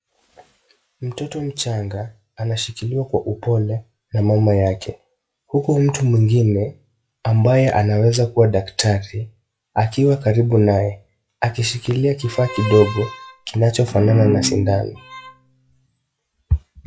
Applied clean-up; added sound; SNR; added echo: classical method log-MMSE.